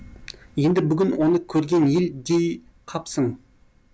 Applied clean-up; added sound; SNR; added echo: none; none; none; none.